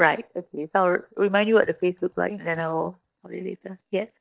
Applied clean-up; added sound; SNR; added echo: neural mask model DeepFilterNet 3.